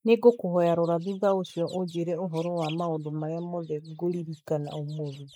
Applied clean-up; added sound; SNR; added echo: neural mask model Resemble Enhance denoiser.